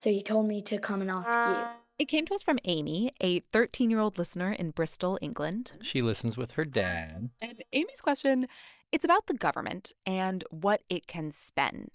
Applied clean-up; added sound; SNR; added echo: neural mask model DeepFilterNet 3.